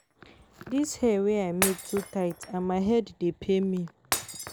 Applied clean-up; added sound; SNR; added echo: none; Shatter; 9 dB; none.